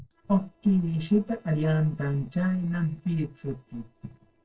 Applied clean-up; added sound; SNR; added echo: neural separator model SepFormer DNS4.